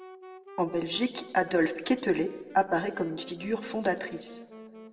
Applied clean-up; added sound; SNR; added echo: none; Wind instrument, woodwind instrument; 18 dB; reverberation time 1.2 s.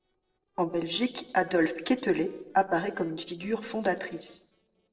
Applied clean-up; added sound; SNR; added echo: neural separator model SepFormer DNS4.